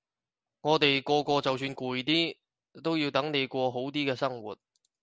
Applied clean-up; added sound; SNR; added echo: none; none; none; none.